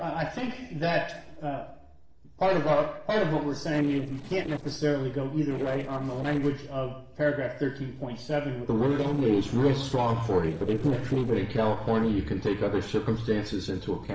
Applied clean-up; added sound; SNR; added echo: neural separator model SepFormer DNS4.